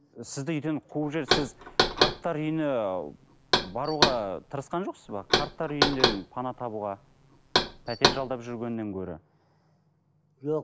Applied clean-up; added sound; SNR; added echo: none; Knock; -3 dB; none.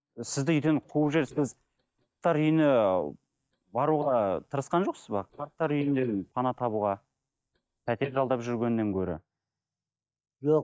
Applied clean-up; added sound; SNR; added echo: neural mask model DeepFilterNet 3.